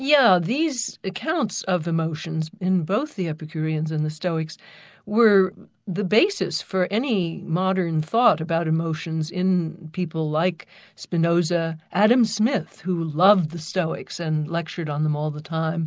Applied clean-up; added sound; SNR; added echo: none; none; none; none.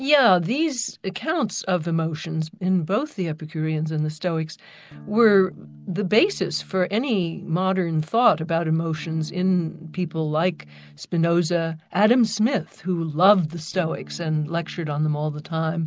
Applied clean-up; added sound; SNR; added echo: none; Electric guitar / Strum; 20 dB; none.